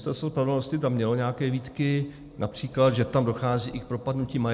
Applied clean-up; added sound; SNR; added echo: none; none; none; none.